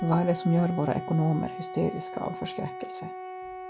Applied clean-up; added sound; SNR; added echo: none; Wind instrument, woodwind instrument; 10 dB; none.